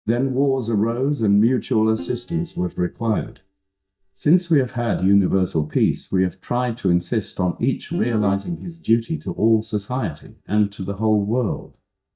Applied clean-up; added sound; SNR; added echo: neural mask model DeepFilterNet 3.